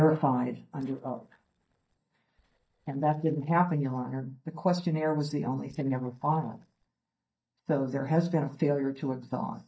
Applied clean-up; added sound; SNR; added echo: neural mask model DeepFilterNet 3.